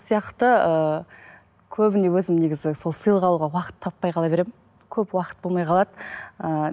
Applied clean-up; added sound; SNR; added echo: none; none; none; none.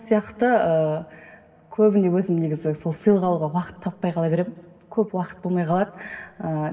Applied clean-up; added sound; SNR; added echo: none; none; none; reverberation time 1.9 s.